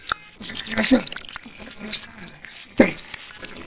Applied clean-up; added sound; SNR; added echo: neural separator model SepFormer WHAMR!.